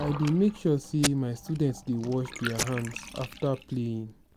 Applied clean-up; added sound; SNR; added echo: none; Packing tape, duct tape + Bathtub (filling or washing) / Water; 10 dB; none.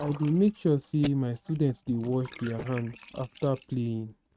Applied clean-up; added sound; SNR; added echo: neural mask model RNNoise.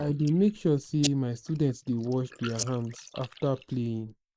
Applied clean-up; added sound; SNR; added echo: neural mask model Resemble Enhance denoiser.